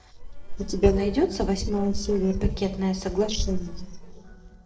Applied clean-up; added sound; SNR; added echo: neural separator model SepFormer DNS4.